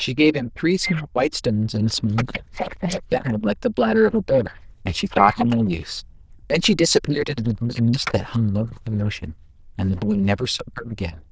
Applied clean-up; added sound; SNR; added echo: neural diffusion model UNIVERSE++.